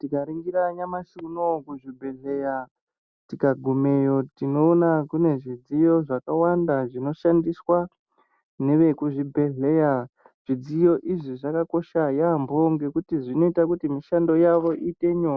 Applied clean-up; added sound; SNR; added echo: none; none; none; none.